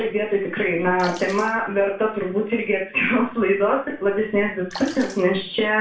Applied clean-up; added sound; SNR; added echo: none; Sink (filling or washing) / Water / Splash, splatter; 15 dB; reverberation time 0.3 s.